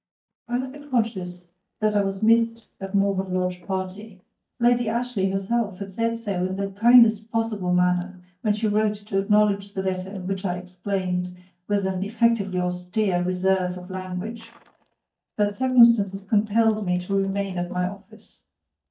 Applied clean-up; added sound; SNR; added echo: neural mask model DeepFilterNet 3.